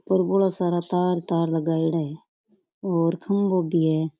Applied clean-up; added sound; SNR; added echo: none; none; none; none.